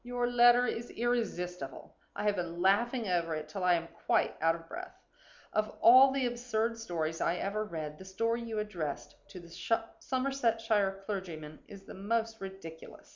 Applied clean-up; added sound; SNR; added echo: none; none; none; none.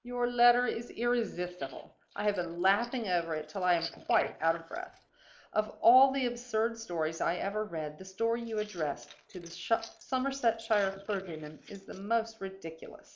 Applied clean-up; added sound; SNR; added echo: neural mask model Resemble Enhance denoiser.